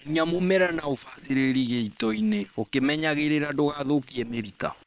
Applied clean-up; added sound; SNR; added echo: neural separator model SepFormer WHAM!.